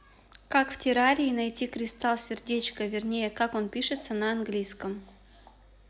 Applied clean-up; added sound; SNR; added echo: none; none; none; none.